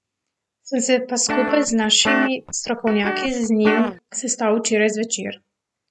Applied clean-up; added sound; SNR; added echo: none; Guitar; 4 dB; none.